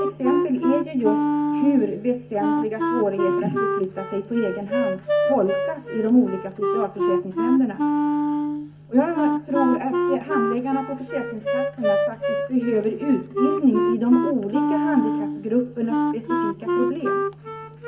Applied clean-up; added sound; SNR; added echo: none; Wind instrument, woodwind instrument; 0 dB; reverberation time 0.3 s.